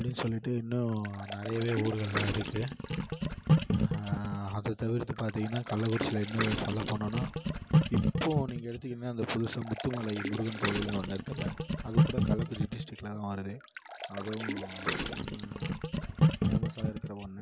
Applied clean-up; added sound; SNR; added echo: none; Gurgling; -1 dB; none.